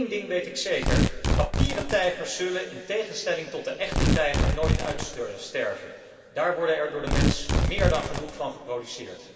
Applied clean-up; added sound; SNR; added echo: none; Tearing; -2 dB; reverberation time 2.4 s.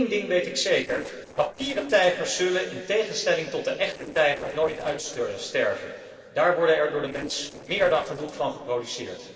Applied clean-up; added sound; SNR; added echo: neural separator model SepFormer DNS4.